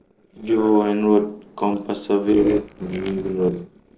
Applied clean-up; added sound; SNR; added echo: neural separator model SepFormer DNS4.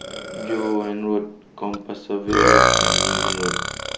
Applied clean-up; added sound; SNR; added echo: none; Burping, eructation; -4 dB; none.